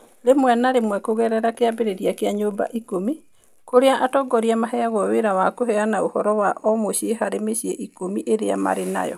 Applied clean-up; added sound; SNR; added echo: none; none; none; none.